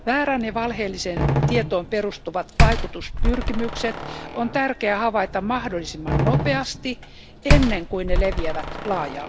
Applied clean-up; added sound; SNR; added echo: none; Slam; -1 dB; none.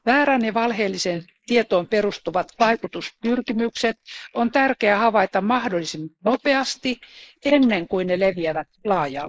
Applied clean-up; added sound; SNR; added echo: neural mask model Resemble Enhance denoiser.